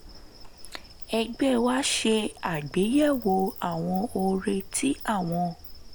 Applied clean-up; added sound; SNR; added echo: none; Walk, footsteps + Insect; 16 dB; none.